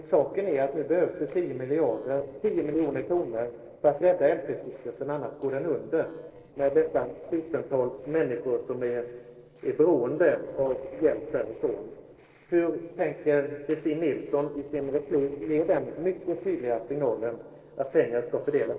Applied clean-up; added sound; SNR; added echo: neural separator model SepFormer DNS4.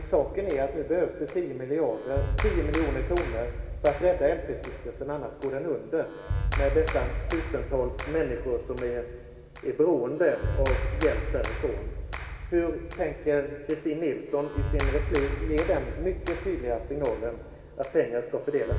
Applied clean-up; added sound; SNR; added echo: none; Clapping; 4 dB; reverberation time 2.0 s.